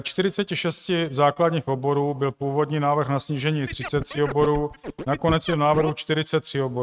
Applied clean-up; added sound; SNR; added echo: neural mask model RNNoise.